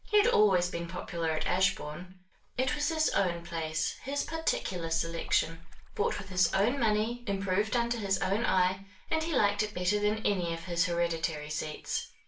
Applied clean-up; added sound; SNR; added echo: none; Splash, splatter; 6 dB; reverberation time 0.3 s.